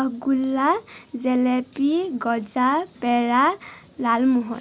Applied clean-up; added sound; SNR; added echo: none; none; none; none.